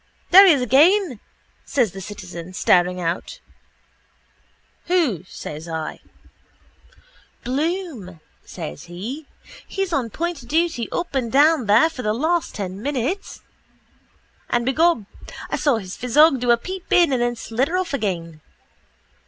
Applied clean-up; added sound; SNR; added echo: none; none; none; none.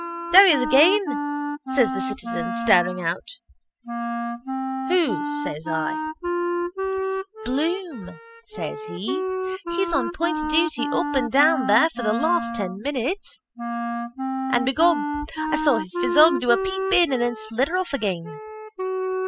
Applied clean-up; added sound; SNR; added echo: classical method spectral subtraction.